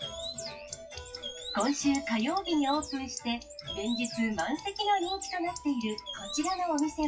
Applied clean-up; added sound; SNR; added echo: classical method WPE with log-MMSE.